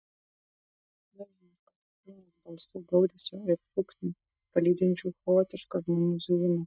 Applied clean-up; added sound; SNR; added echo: neural mask model DeepFilterNet 3.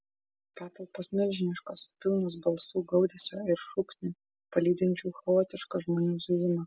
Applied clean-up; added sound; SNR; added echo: none; none; none; none.